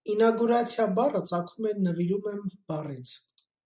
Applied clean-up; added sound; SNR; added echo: none; none; none; none.